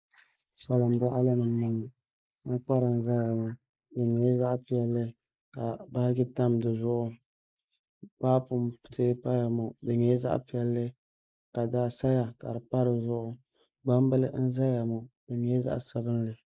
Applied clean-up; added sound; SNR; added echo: neural mask model Resemble Enhance denoiser.